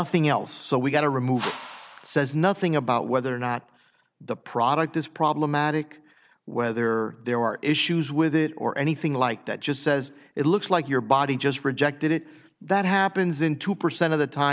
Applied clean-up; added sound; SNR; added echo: none; Whoosh, swoosh, swish; 12 dB; none.